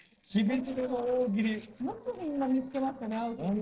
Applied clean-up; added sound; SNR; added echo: neural separator model SepFormer DNS4.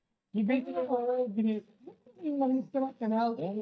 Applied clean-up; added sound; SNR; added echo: neural mask model DeepFilterNet 3.